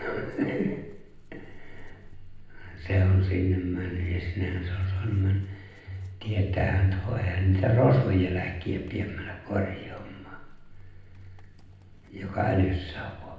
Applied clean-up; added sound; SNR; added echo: none; Chewing, mastication / Livestock, farm animals, working animals; 19 dB; reverberation time 0.8 s.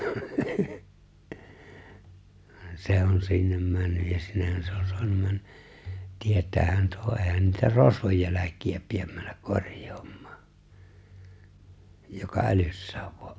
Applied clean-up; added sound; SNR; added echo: none; none; none; none.